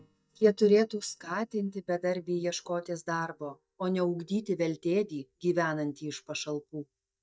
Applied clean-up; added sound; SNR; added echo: neural mask model DeepFilterNet 3.